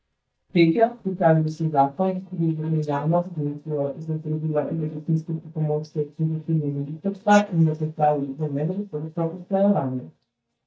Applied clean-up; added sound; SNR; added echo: neural mask model DeepFilterNet 3.